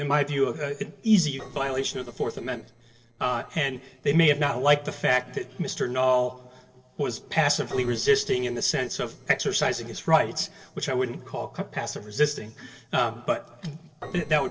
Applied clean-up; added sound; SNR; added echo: neural separator model SepFormer DNS4.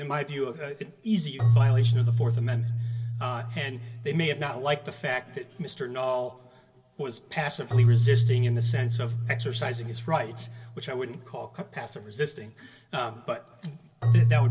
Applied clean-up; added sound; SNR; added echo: none; Keyboard (musical); -5 dB; reverberation time 1.5 s.